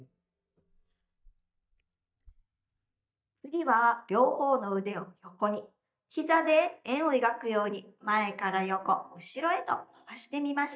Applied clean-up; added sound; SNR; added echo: neural mask model DeepFilterNet 3.